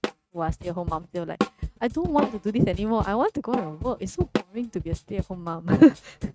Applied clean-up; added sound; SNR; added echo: neural mask model RNNoise.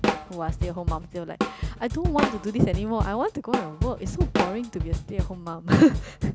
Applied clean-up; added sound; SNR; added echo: none; Drum kit; 2 dB; none.